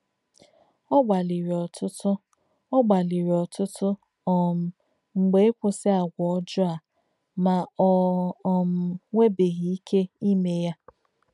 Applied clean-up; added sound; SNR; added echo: none; none; none; none.